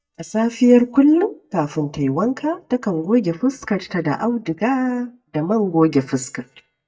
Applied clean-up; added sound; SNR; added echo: neural mask model DeepFilterNet 3.